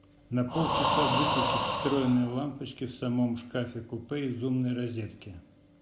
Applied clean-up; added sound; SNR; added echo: none; Breathing; 0 dB; none.